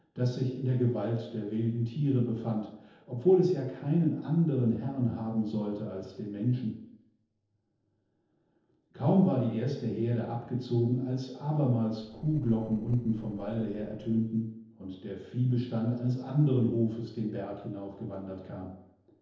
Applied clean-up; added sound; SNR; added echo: neural separator model SepFormer DNS4.